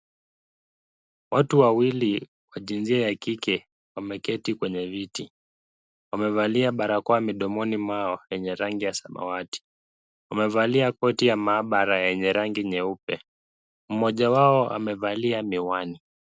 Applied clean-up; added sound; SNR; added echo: none; none; none; none.